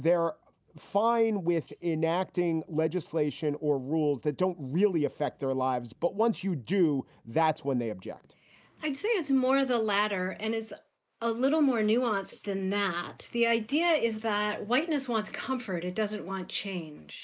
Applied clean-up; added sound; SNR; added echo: neural mask model Resemble Enhance denoiser.